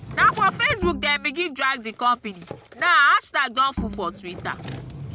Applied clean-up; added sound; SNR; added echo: none; Drawer open or close + Bowed string instrument; 12 dB; none.